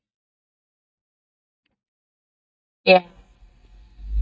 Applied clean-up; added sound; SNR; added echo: neural mask model DeepFilterNet 3.